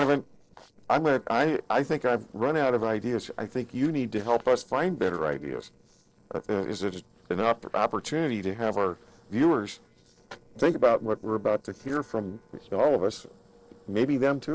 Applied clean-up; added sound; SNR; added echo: neural separator model SepFormer DNS4.